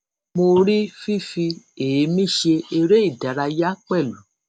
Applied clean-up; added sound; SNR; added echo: none; none; none; none.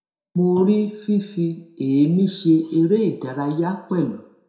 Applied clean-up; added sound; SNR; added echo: none; none; none; reverberation time 0.5 s.